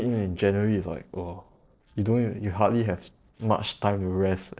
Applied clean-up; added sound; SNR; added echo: neural separator model SepFormer DNS4.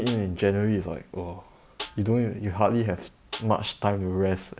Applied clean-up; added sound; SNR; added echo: none; Snare drum; 16 dB; none.